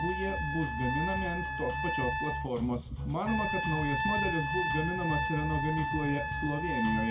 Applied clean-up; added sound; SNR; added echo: none; Trumpet; 2 dB; reverberation time 0.2 s.